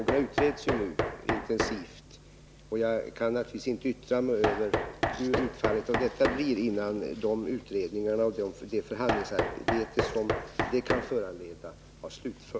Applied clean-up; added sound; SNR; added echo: none; Knock; 3 dB; none.